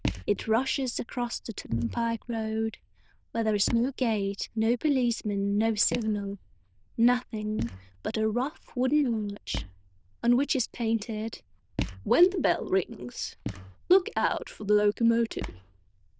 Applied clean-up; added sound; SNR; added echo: neural diffusion model UNIVERSE++.